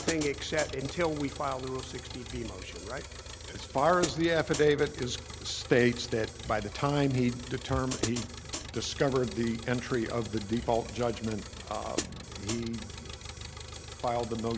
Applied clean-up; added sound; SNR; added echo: none; Hi-hat + Engine; 9 dB; none.